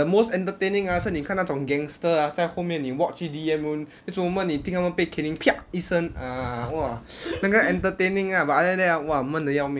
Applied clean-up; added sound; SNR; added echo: none; none; none; none.